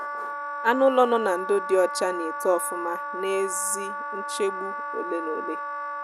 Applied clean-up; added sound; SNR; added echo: none; Wind instrument, woodwind instrument; 6 dB; none.